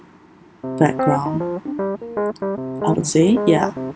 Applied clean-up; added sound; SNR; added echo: none; Piano; 3 dB; none.